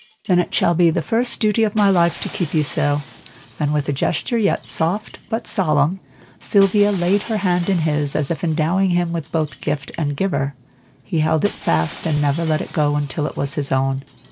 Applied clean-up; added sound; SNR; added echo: none; Shatter; 19 dB; none.